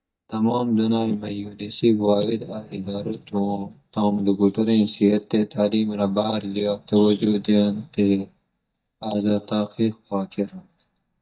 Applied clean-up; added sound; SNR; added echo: neural mask model DeepFilterNet 3.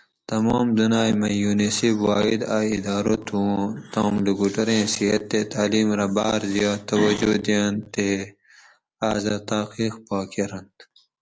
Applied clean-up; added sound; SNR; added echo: none; none; none; none.